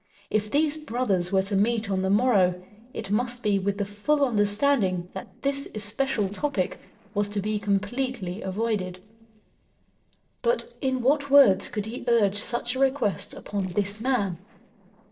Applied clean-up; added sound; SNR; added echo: neural separator model SepFormer DNS4.